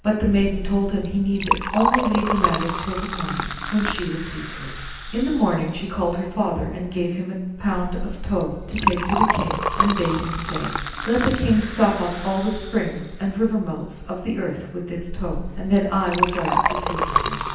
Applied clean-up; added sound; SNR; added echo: none; Liquid; 3 dB; reverberation time 0.9 s.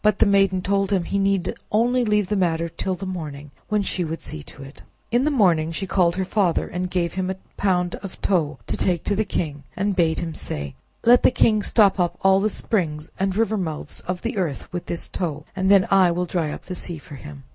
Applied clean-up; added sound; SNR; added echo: none; none; none; none.